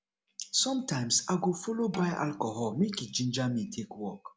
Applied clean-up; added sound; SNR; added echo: none; Bowed string instrument; 16 dB; none.